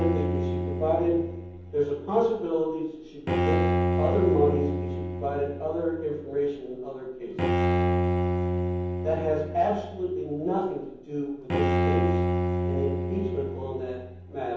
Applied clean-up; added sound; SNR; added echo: none; Bowed string instrument; -1 dB; reverberation time 0.9 s.